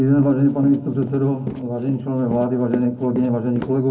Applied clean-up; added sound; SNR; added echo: none; Run; 14 dB; reverberation time 0.4 s.